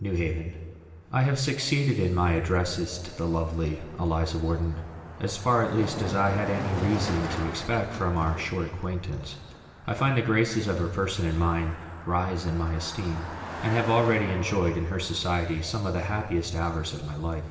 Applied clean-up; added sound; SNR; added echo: none; Car passing by; 13 dB; reverberation time 2.1 s.